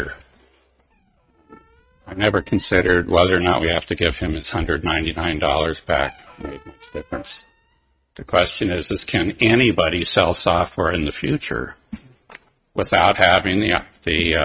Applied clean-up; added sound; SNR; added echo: neural mask model RNNoise.